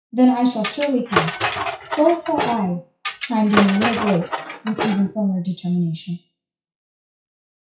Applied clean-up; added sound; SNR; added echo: classical method WPE with log-MMSE.